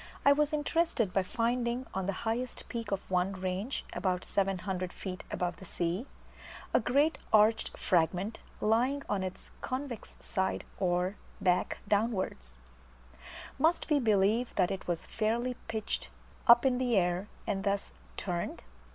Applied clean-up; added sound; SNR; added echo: none; none; none; none.